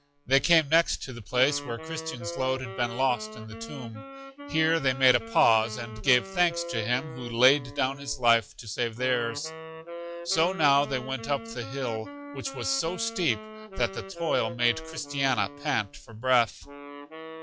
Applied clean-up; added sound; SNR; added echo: classical method log-MMSE.